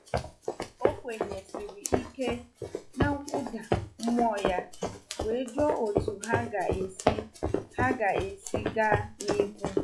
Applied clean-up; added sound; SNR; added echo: classical method log-MMSE.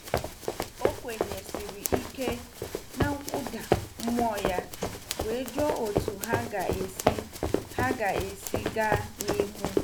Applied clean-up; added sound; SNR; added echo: none; Run; -2 dB; none.